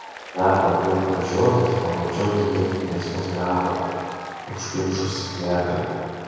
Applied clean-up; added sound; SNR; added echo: none; Applause; 15 dB; reverberation time 2.2 s.